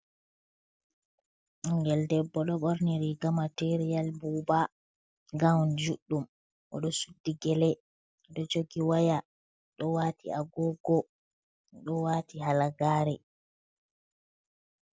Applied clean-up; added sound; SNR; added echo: none; none; none; none.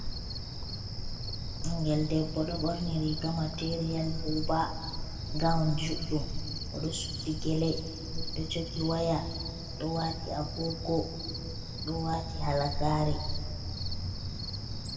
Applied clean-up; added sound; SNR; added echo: none; Cricket; 2 dB; reverberation time 1.8 s.